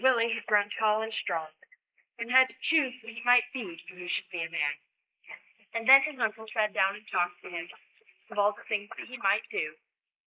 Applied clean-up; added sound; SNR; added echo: neural mask model Resemble Enhance denoiser.